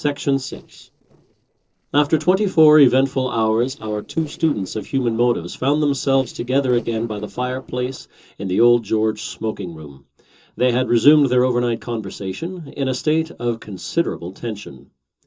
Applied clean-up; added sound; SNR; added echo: neural separator model SepFormer DNS4.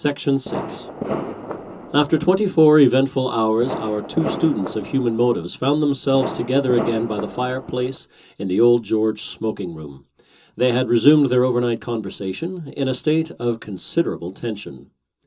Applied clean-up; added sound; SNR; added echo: none; Fireworks; 9 dB; reverberation time 0.2 s.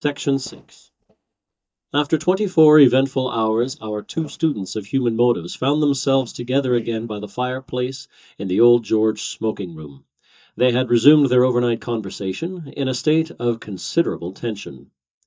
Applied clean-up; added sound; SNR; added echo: neural mask model DeepFilterNet 3.